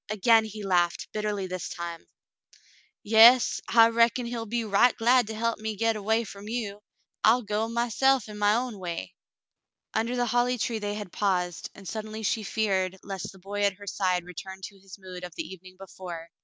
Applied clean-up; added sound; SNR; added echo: none; none; none; none.